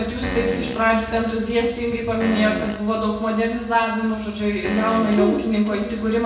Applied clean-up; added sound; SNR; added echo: none; Fart; 8 dB; reverberation time 0.9 s.